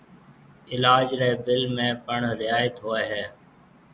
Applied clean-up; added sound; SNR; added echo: none; none; none; none.